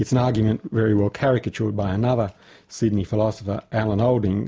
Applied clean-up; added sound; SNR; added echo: none; none; none; none.